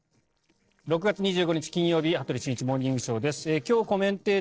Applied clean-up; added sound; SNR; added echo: neural separator model SepFormer DNS4.